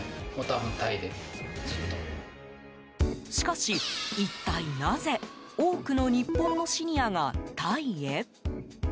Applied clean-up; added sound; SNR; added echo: none; none; none; none.